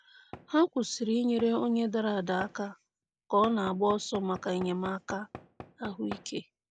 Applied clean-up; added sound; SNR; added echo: none; Knock / Wood; 17 dB; none.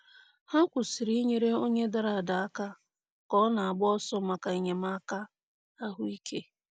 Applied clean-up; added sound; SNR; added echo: none; none; none; none.